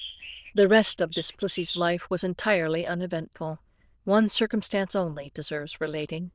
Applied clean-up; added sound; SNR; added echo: neural diffusion model UNIVERSE++.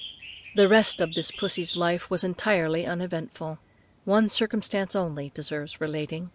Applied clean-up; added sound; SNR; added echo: none; Bird; 17 dB; none.